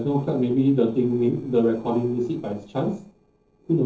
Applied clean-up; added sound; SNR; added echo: neural separator model SepFormer DNS4.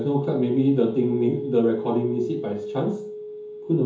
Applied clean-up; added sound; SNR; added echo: none; Telephone; 9 dB; reverberation time 0.6 s.